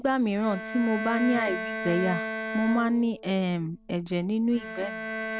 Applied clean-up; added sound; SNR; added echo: none; Bowed string instrument; 8 dB; none.